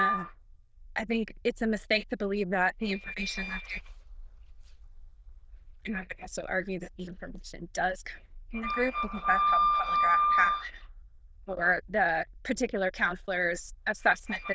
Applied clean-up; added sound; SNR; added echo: neural diffusion model UNIVERSE++.